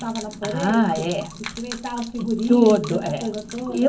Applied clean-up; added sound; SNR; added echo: none; Gurgling / Liquid; 17 dB; reverberation time 0.3 s.